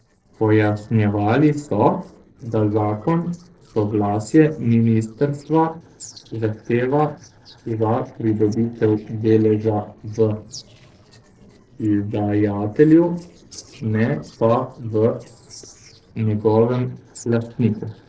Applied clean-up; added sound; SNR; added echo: neural separator model SepFormer DNS4.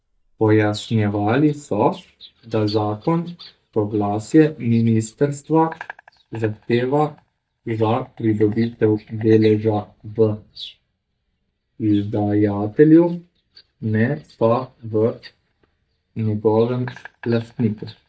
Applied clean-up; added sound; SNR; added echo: neural mask model DeepFilterNet 3.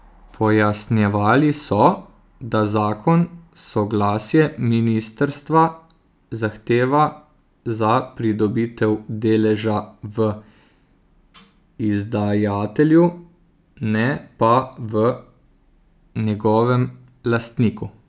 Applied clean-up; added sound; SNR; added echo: none; none; none; none.